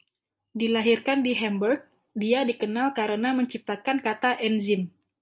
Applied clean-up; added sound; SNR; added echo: none; none; none; none.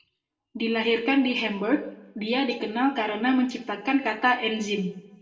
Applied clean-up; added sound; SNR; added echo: none; none; none; reverberation time 0.6 s.